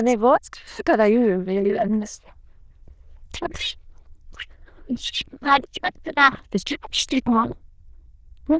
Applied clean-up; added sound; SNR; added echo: neural diffusion model UNIVERSE++.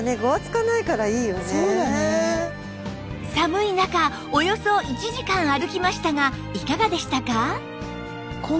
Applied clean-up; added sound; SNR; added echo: none; none; none; none.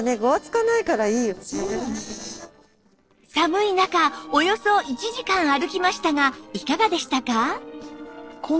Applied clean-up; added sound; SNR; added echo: neural separator model SepFormer DNS4.